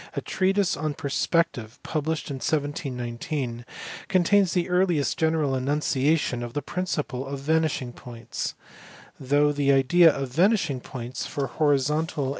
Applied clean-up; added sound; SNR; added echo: none; none; none; none.